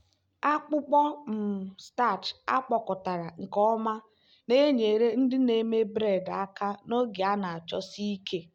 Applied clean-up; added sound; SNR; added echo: none; none; none; none.